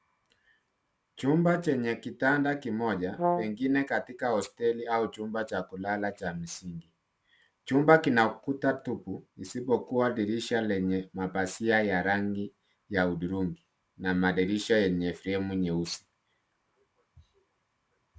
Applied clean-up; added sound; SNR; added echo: none; Brass instrument; 1 dB; none.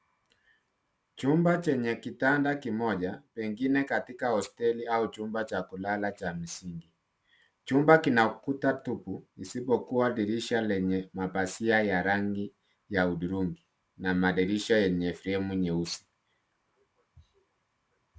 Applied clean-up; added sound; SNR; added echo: none; none; none; none.